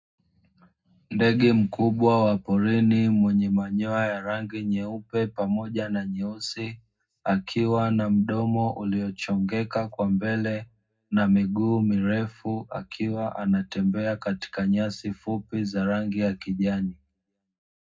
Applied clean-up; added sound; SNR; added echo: none; none; none; reverberation time 0.3 s.